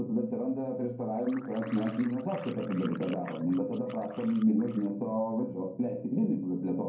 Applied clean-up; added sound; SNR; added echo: none; Liquid; 18 dB; reverberation time 0.6 s.